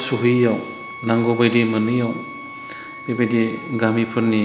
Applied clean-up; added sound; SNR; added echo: none; Bowed string instrument; 15 dB; none.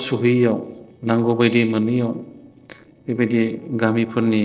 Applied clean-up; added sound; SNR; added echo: neural separator model SepFormer DNS4.